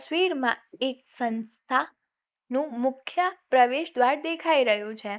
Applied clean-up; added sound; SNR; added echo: neural mask model Resemble Enhance denoiser.